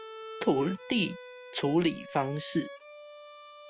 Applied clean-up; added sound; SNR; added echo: none; Bowed string instrument; 14 dB; none.